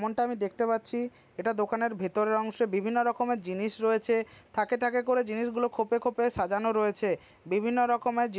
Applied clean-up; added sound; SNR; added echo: none; none; none; none.